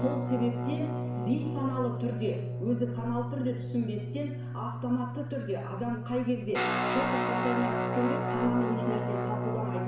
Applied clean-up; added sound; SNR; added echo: none; Guitar; 0 dB; reverberation time 0.7 s.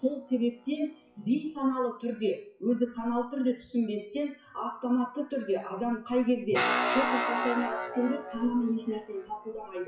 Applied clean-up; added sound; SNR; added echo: classical method WPE with log-MMSE.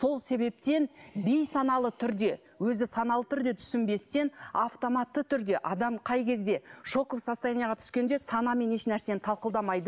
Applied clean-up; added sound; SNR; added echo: none; none; none; none.